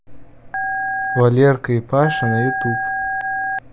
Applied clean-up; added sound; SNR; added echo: none; Telephone; 4 dB; none.